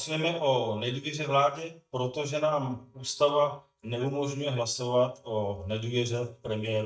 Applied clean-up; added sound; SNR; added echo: neural mask model DeepFilterNet 3.